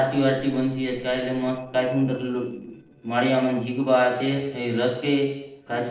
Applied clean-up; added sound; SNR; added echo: neural separator model SepFormer DNS4.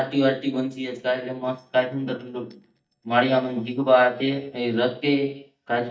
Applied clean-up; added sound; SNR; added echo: neural mask model DeepFilterNet 3.